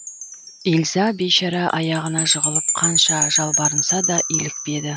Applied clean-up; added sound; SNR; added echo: none; Wind chime; 1 dB; none.